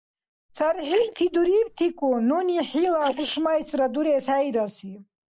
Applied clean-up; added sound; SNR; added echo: neural mask model Resemble Enhance denoiser.